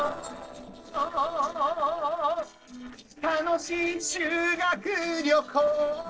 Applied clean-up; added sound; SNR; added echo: neural separator model SepFormer DNS4.